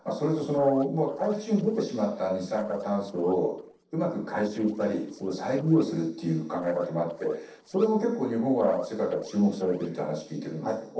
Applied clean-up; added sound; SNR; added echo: neural separator model SepFormer DNS4.